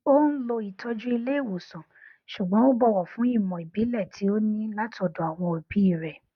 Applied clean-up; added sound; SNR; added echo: none; none; none; none.